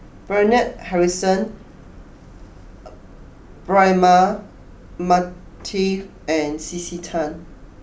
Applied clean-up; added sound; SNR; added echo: none; none; none; none.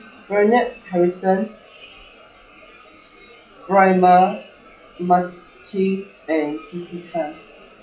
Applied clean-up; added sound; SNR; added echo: classical method log-MMSE.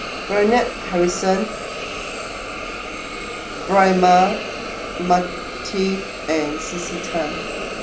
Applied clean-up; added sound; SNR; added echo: none; Hiss; 7 dB; none.